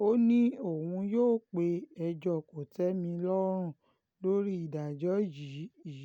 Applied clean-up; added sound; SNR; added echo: none; none; none; none.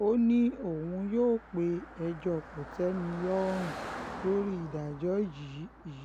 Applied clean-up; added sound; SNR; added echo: none; Car passing by; 13 dB; none.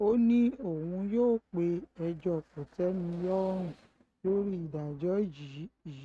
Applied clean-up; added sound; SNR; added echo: neural mask model RNNoise.